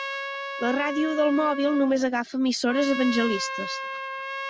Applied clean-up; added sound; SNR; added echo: none; Trumpet; 8 dB; none.